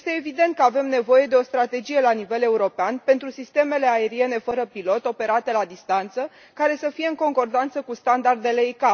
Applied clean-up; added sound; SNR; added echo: none; none; none; none.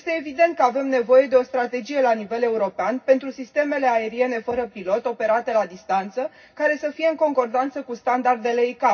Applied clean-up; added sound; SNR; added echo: none; none; none; reverberation time 0.4 s.